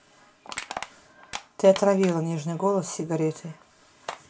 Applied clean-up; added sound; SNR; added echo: none; Crushing; 15 dB; reverberation time 0.2 s.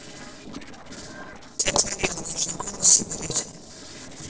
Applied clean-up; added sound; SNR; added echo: neural separator model SepFormer DNS4.